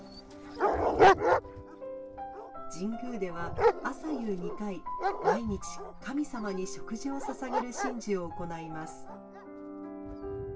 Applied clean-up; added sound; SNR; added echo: none; Dog; -5 dB; reverberation time 0.2 s.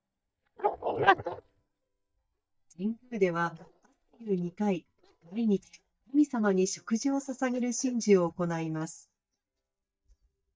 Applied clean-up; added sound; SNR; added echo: neural mask model DeepFilterNet 3.